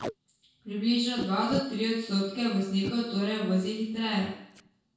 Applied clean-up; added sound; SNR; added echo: none; Packing tape, duct tape; 13 dB; reverberation time 0.6 s.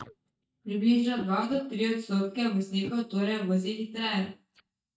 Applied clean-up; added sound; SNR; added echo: neural mask model DeepFilterNet 3.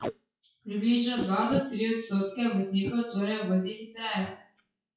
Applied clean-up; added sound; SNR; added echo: classical method WPE with log-MMSE.